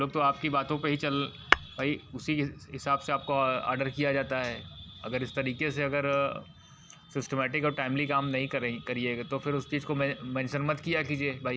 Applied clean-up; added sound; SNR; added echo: none; Tap / Glass; -2 dB; none.